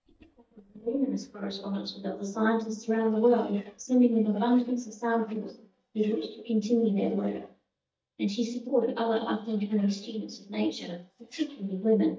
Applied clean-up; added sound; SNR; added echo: neural mask model DeepFilterNet 3.